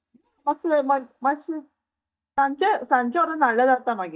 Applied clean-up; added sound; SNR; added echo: neural mask model DeepFilterNet 3.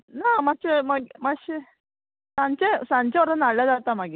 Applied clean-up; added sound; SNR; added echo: none; none; none; none.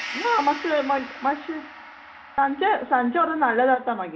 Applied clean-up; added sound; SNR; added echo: none; Gong; 15 dB; reverberation time 1.7 s.